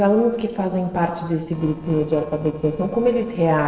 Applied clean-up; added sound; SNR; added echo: neural separator model SepFormer DNS4.